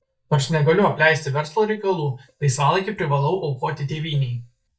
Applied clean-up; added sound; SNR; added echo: neural mask model DeepFilterNet 3.